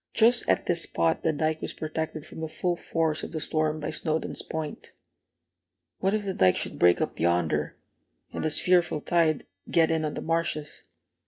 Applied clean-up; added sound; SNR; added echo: neural mask model DeepFilterNet 3.